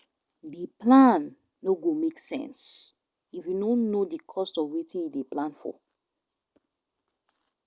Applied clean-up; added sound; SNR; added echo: none; none; none; none.